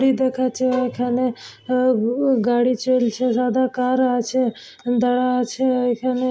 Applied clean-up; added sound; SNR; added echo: none; Bowed string instrument; 15 dB; none.